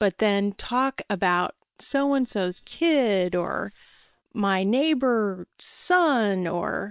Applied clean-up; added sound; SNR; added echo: neural separator model SepFormer WHAM!.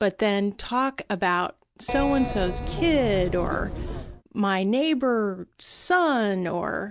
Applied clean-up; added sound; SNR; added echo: none; Keyboard (musical); 5 dB; none.